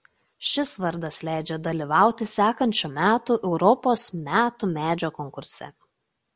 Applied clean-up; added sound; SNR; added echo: none; none; none; none.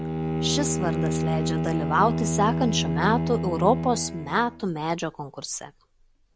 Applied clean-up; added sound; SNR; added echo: none; Bowed string instrument; 1 dB; none.